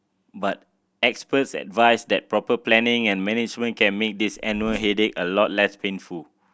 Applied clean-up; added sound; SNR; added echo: none; Zipper (clothing); 18 dB; none.